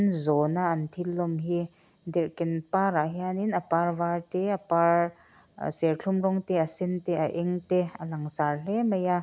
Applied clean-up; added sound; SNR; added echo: none; none; none; none.